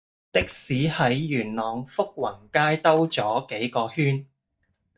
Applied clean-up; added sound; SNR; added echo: neural mask model DeepFilterNet 3.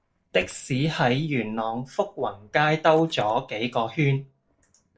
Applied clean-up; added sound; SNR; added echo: neural separator model SepFormer DNS4.